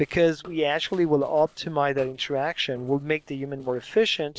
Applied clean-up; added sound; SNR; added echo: neural separator model SepFormer DNS4.